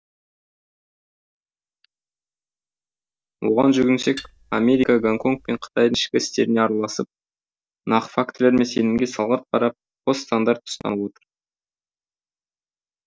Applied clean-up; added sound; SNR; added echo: neural mask model DeepFilterNet 3.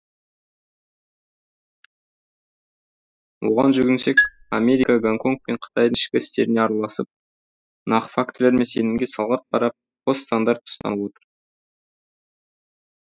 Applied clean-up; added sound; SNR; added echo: classical method spectral subtraction.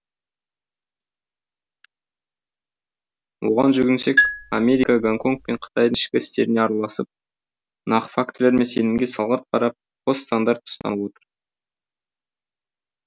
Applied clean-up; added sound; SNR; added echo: none; Marimba, xylophone; 1 dB; none.